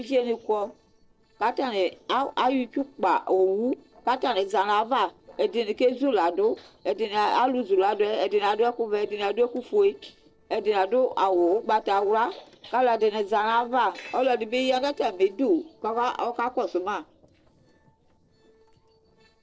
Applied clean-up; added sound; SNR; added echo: neural separator model SepFormer DNS4.